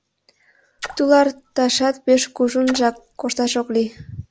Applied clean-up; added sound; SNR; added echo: none; Splash, splatter; 18 dB; none.